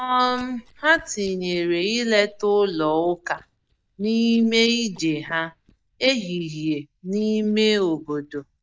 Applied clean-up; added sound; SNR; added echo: neural mask model DeepFilterNet 3.